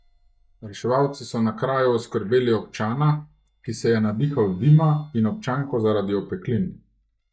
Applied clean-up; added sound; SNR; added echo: neural mask model DeepFilterNet 3.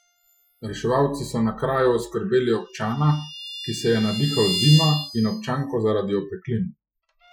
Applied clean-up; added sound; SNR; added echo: classical method Wiener filter.